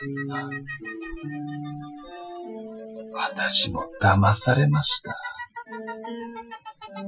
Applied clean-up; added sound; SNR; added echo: classical method Wiener filter.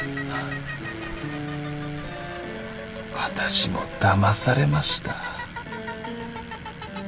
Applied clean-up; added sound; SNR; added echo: none; Bicycle; 9 dB; none.